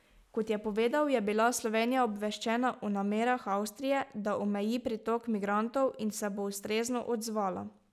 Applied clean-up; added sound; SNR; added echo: none; none; none; none.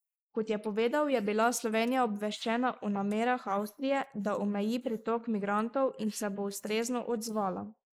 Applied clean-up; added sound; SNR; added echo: neural mask model Resemble Enhance denoiser.